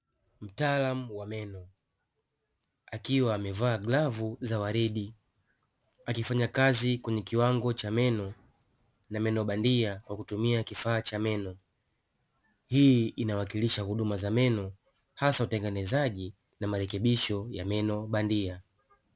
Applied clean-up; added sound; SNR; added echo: none; none; none; none.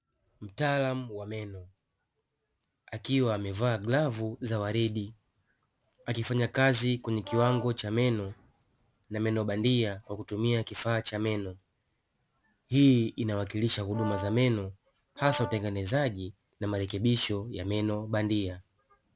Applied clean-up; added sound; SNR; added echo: none; Brass instrument; 11 dB; none.